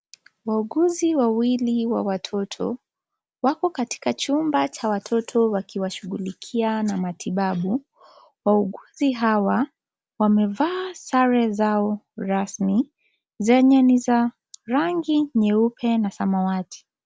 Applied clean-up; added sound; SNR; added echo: none; none; none; none.